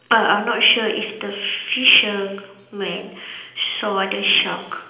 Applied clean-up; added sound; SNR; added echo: none; none; none; reverberation time 0.8 s.